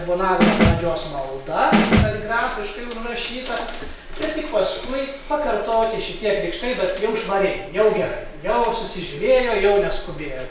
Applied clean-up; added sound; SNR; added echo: none; Snare drum; -2 dB; none.